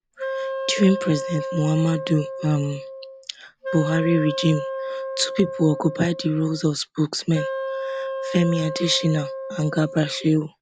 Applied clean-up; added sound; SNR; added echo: none; Wind instrument, woodwind instrument; 7 dB; none.